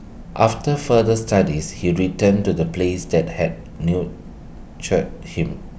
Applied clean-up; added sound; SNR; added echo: none; none; none; none.